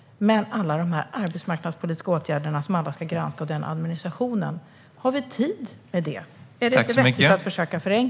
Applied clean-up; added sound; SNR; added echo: none; none; none; none.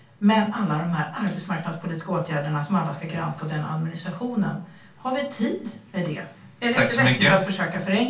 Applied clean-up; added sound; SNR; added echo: none; none; none; reverberation time 0.3 s.